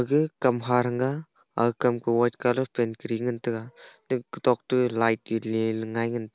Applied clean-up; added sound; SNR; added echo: none; none; none; none.